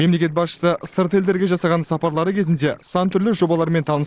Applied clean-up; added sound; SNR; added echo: neural separator model SepFormer DNS4.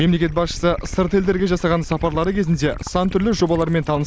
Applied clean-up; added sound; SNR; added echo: none; Gurgling / Liquid; 12 dB; none.